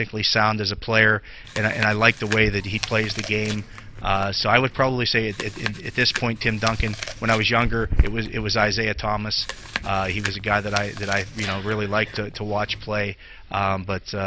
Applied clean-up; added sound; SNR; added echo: none; Chewing, mastication; 13 dB; none.